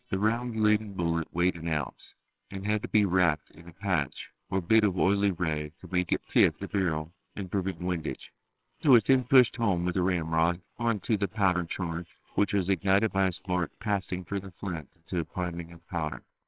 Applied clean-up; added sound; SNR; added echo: neural separator model SepFormer WHAMR!.